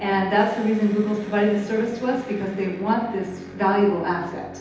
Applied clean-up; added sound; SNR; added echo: none; Electric guitar; 16 dB; reverberation time 0.8 s.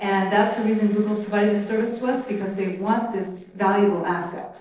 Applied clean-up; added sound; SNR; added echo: neural separator model SepFormer DNS4.